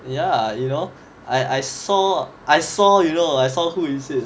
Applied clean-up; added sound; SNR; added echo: none; none; none; none.